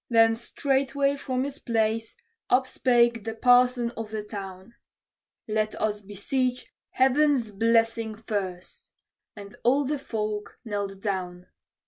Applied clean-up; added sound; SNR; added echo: none; none; none; none.